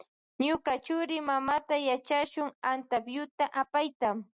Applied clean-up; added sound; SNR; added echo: none; none; none; none.